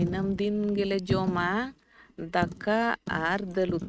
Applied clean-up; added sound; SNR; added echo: neural mask model RNNoise.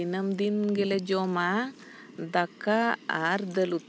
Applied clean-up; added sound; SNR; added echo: none; none; none; none.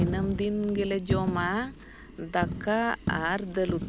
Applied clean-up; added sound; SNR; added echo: none; Coin (dropping); 4 dB; none.